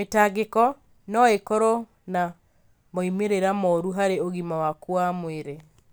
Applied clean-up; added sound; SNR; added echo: none; none; none; none.